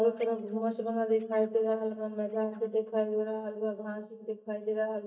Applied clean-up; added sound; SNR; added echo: neural mask model DeepFilterNet 3.